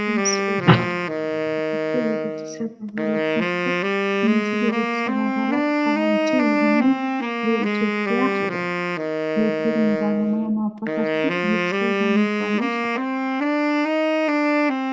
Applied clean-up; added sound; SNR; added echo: none; Wind instrument, woodwind instrument; -3 dB; reverberation time 1.4 s.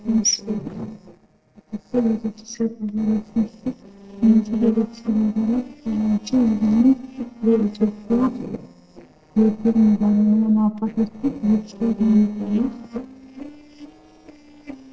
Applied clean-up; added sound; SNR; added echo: neural separator model SepFormer DNS4.